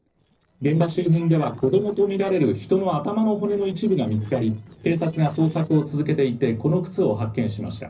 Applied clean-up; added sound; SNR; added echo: neural separator model SepFormer DNS4.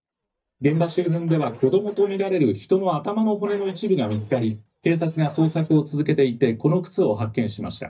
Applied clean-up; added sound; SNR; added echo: neural mask model DeepFilterNet 3.